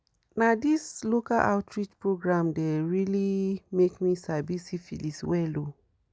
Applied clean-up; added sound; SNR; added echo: none; none; none; none.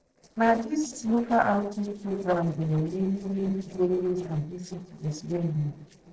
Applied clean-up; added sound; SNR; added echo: neural separator model SepFormer DNS4.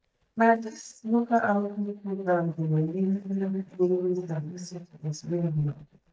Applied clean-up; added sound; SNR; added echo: neural mask model DeepFilterNet 3.